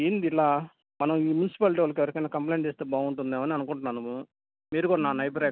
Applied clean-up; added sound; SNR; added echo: none; none; none; none.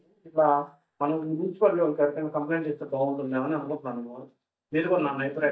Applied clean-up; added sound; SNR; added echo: neural mask model DeepFilterNet 3.